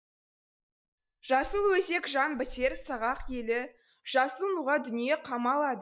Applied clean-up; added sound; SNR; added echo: neural mask model DeepFilterNet 3.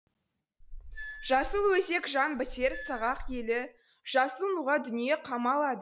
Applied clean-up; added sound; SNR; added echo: none; Squeak / Screech; 10 dB; none.